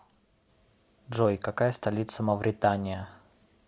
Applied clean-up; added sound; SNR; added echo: none; none; none; none.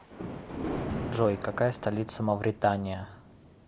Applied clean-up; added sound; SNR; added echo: none; Thunder; 8 dB; none.